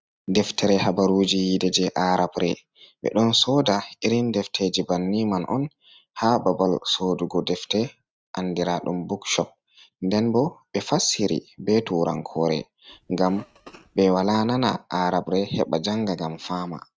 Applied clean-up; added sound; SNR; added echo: neural mask model RNNoise.